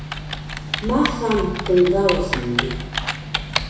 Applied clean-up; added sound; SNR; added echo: none; Typing; 4 dB; reverberation time 1.0 s.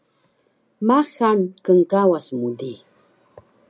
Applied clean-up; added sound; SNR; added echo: none; none; none; none.